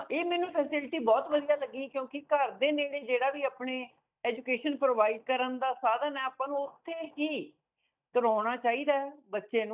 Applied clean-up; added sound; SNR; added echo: neural mask model DeepFilterNet 3.